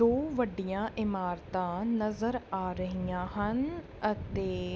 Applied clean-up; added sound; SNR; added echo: none; none; none; none.